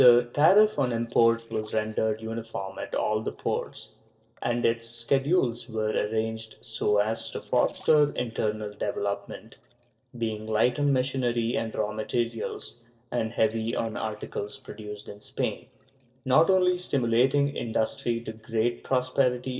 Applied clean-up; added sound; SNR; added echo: neural separator model SepFormer DNS4.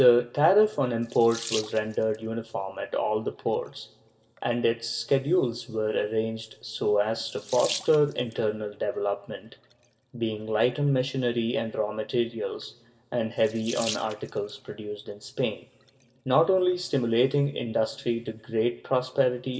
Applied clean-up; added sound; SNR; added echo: none; Sink (filling or washing) / Water tap, faucet; 19 dB; reverberation time 0.9 s.